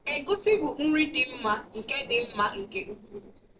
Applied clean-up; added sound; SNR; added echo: neural separator model SepFormer DNS4.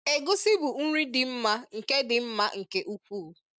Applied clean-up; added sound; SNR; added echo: none; none; none; none.